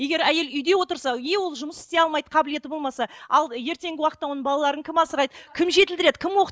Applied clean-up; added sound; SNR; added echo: none; none; none; none.